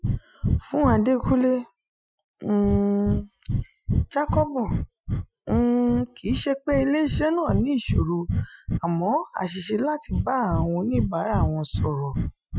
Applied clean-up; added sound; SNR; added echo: classical method Wiener filter.